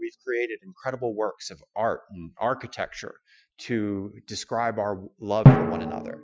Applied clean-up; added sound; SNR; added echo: classical method Wiener filter.